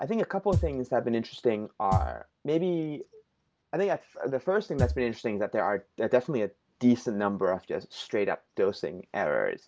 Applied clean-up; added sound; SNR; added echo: none; Thump, thud; 4 dB; none.